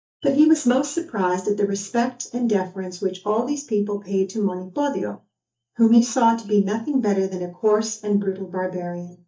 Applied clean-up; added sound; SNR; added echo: neural mask model DeepFilterNet 3.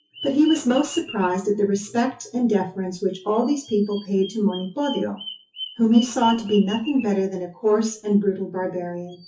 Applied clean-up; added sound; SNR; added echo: classical method WPE with log-MMSE.